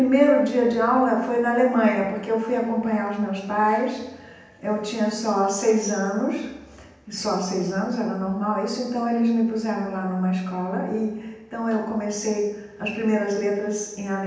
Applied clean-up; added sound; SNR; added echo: none; none; none; reverberation time 0.9 s.